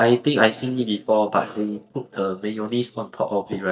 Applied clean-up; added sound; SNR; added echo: neural mask model DeepFilterNet 3.